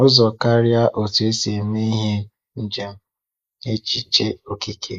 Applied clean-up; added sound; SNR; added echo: neural mask model Resemble Enhance denoiser.